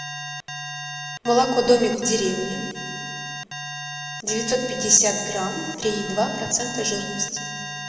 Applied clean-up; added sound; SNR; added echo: none; Alarm; 8 dB; reverberation time 2.3 s.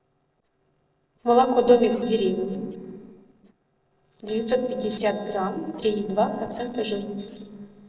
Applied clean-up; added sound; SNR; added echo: neural separator model SepFormer DNS4.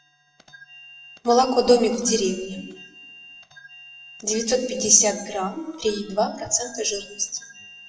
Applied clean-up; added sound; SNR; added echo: classical method WPE with log-MMSE.